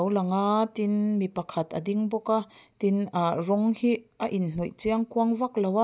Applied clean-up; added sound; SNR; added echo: none; none; none; none.